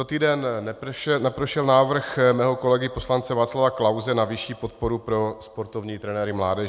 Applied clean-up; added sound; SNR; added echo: none; none; none; none.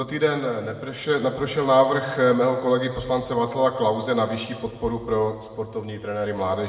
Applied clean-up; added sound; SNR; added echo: none; none; none; reverberation time 1.4 s.